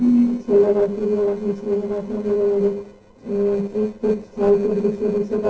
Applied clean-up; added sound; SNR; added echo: neural separator model SepFormer DNS4.